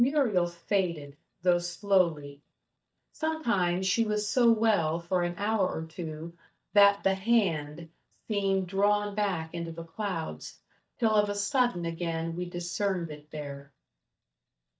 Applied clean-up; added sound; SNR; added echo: neural mask model DeepFilterNet 3.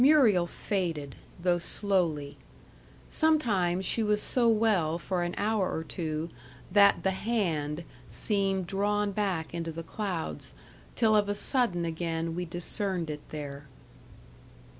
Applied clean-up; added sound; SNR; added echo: none; none; none; none.